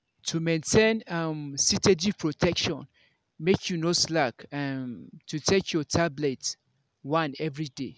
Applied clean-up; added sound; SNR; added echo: none; none; none; none.